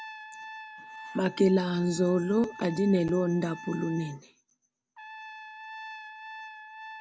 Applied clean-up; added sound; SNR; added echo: none; Trumpet; 15 dB; none.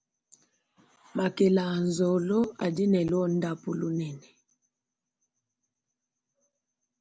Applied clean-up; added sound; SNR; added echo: none; none; none; none.